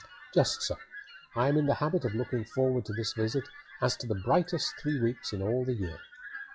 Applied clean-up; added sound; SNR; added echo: classical method log-MMSE.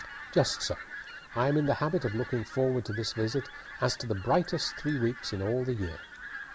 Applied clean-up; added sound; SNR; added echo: none; Fowl; 13 dB; none.